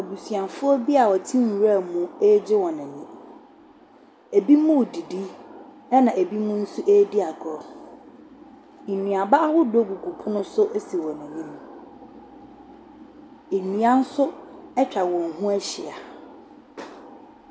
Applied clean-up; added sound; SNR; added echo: none; none; none; none.